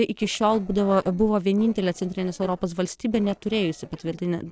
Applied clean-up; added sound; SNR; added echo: neural separator model SepFormer DNS4.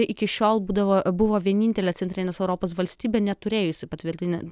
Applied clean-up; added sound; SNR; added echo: none; none; none; none.